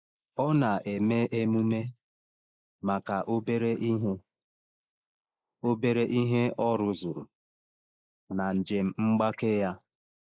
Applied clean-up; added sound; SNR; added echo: neural mask model Resemble Enhance denoiser.